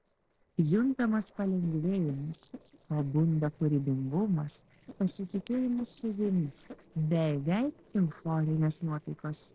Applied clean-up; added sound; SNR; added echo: neural separator model SepFormer DNS4.